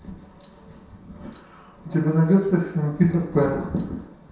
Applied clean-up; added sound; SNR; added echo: none; Rattle (instrument); 20 dB; reverberation time 0.7 s.